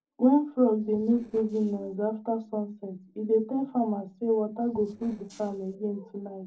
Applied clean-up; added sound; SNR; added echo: neural separator model SepFormer DNS4.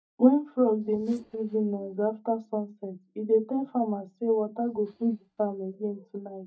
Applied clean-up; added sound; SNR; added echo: neural mask model DeepFilterNet 3.